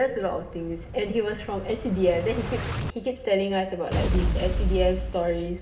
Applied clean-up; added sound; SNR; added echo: none; Explosion; 3 dB; reverberation time 0.7 s.